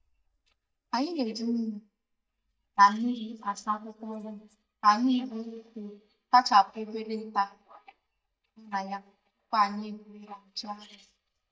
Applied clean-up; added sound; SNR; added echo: neural mask model DeepFilterNet 3.